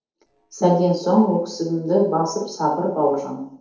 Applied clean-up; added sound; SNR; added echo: neural separator model SepFormer DNS4.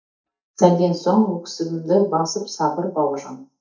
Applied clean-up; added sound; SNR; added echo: neural mask model DeepFilterNet 3.